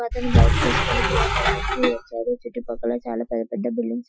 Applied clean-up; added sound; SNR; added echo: classical method Wiener filter.